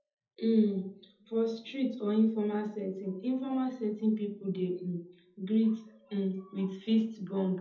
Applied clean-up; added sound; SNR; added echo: none; none; none; reverberation time 0.6 s.